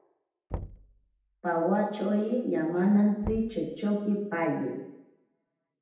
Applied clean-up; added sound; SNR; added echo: none; Knock / Wood; 15 dB; reverberation time 0.8 s.